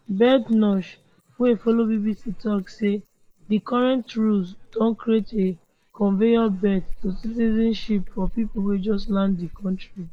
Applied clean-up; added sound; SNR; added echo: neural mask model Resemble Enhance denoiser.